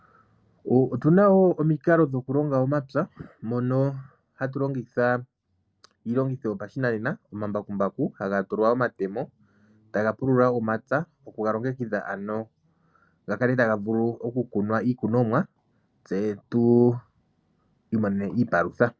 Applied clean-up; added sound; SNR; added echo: none; none; none; none.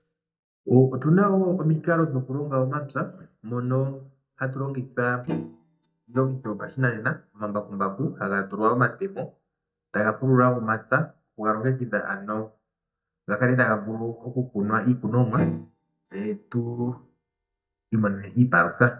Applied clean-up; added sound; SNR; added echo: neural mask model DeepFilterNet 3.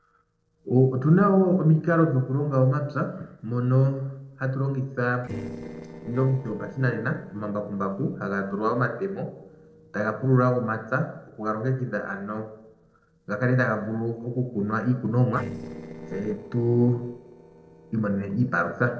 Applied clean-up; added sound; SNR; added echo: neural separator model SepFormer DNS4.